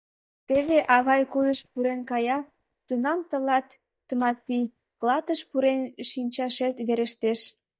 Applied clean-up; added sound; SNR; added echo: neural mask model DeepFilterNet 3.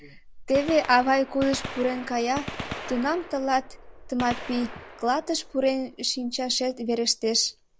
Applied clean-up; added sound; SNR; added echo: none; Gunshot, gunfire; 13 dB; none.